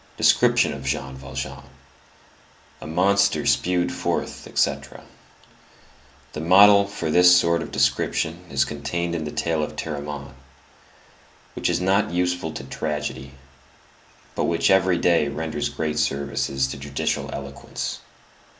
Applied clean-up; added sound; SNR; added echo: none; none; none; none.